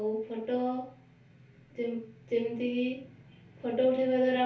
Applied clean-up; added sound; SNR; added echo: none; none; none; reverberation time 0.3 s.